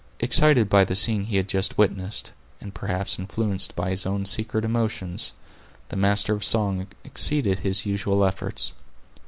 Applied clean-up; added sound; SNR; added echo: none; none; none; none.